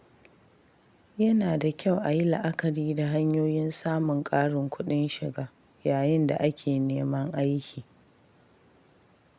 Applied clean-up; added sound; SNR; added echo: none; none; none; none.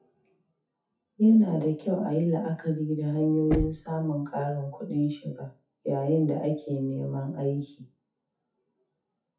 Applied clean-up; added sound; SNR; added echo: classical method WPE with log-MMSE.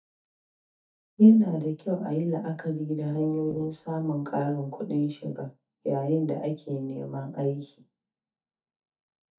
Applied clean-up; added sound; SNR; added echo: neural mask model DeepFilterNet 3.